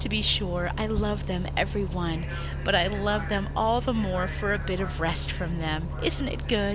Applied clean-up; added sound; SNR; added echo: none; Bus; 3 dB; none.